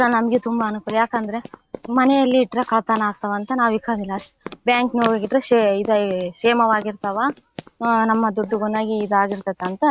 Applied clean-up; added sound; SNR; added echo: neural mask model RNNoise.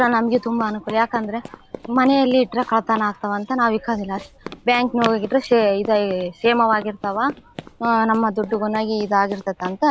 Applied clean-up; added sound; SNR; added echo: none; Run; 17 dB; none.